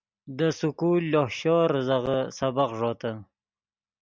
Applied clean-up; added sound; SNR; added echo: none; none; none; none.